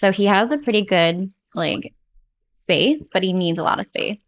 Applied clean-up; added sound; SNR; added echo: neural mask model Resemble Enhance denoiser.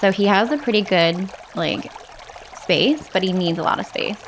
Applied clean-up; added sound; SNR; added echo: none; Stream; 18 dB; none.